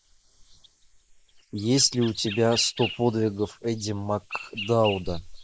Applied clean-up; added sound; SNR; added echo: neural mask model Resemble Enhance denoiser.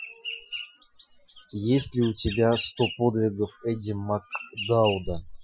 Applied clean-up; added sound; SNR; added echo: classical method Wiener filter.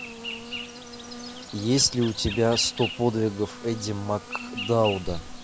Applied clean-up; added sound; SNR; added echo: none; Insect; 10 dB; none.